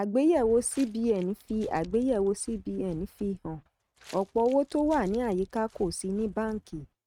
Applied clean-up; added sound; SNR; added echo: neural mask model RNNoise.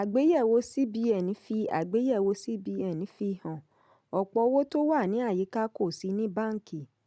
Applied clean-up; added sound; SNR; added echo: none; none; none; none.